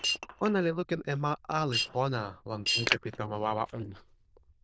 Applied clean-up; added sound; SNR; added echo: neural diffusion model UNIVERSE++.